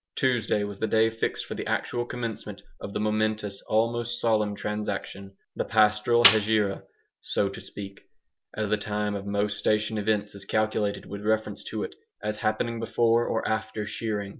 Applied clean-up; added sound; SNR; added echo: none; Snare drum; 1 dB; none.